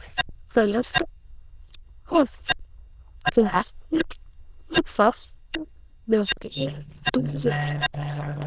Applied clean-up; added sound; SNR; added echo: neural diffusion model UNIVERSE++.